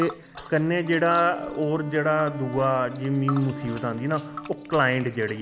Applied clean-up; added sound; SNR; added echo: none; Tick + Wind instrument, woodwind instrument; 12 dB; none.